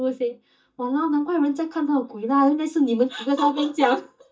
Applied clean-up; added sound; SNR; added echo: neural mask model DeepFilterNet 3.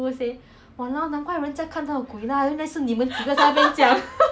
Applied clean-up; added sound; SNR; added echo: none; none; none; none.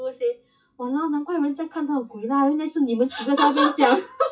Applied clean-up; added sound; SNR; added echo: classical method WPE with log-MMSE.